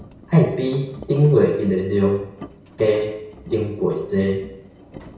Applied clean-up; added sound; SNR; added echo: none; Engine; 20 dB; reverberation time 0.7 s.